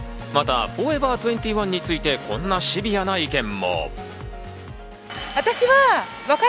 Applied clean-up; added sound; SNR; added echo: none; none; none; none.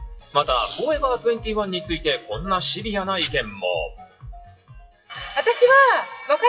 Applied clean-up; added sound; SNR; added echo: classical method WPE with log-MMSE.